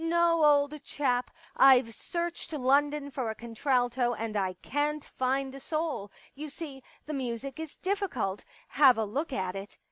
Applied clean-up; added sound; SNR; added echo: none; none; none; none.